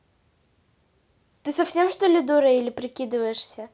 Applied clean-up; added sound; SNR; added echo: none; none; none; none.